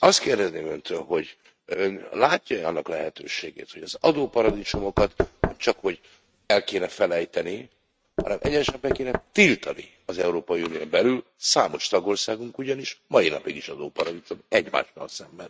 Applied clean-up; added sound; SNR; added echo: neural mask model RNNoise.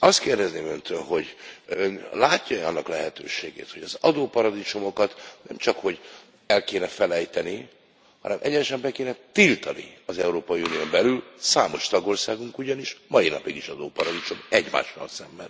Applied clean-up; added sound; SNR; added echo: none; none; none; none.